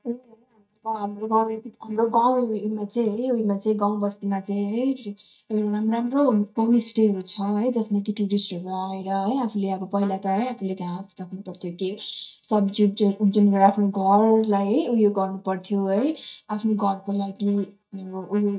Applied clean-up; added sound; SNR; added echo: neural mask model DeepFilterNet 3.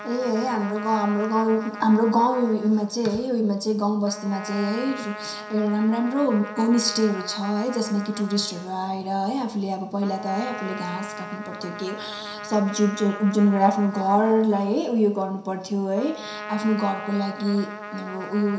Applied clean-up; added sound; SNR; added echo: none; Trumpet; 14 dB; reverberation time 0.7 s.